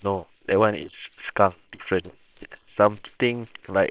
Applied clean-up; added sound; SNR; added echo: neural separator model SepFormer WHAMR!.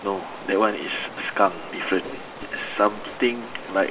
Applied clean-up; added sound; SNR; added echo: none; Stream; 14 dB; reverberation time 0.4 s.